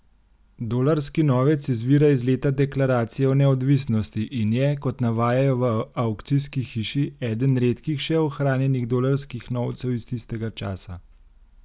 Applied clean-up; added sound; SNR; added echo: none; none; none; none.